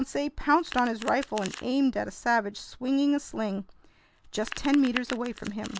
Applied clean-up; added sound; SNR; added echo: none; Domestic sounds, home sounds; 15 dB; none.